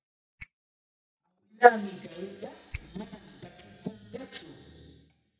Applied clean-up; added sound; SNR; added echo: neural mask model DeepFilterNet 3.